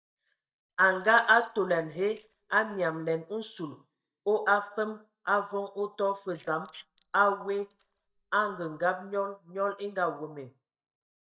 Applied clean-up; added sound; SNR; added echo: neural mask model DeepFilterNet 3.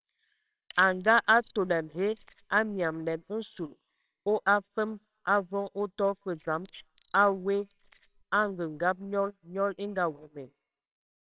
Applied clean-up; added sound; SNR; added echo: neural separator model SepFormer WHAMR!.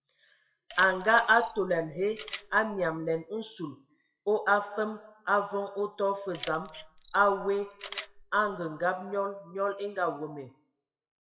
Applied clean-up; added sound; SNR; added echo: classical method WPE with log-MMSE.